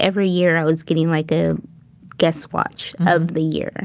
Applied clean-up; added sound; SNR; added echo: none; none; none; none.